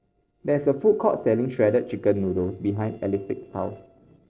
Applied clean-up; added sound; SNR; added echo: neural separator model SepFormer DNS4.